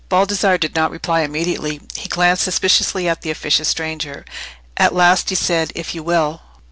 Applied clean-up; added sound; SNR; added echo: none; none; none; none.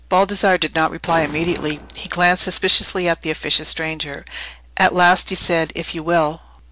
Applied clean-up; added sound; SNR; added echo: none; Explosion; 17 dB; none.